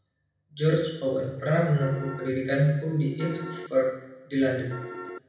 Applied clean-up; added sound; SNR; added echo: none; Piano; 11 dB; reverberation time 0.9 s.